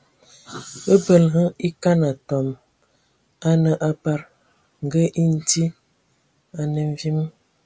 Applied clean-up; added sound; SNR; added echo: none; none; none; none.